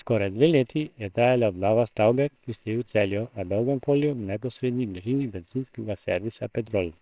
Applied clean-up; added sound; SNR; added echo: neural separator model SepFormer WHAMR!.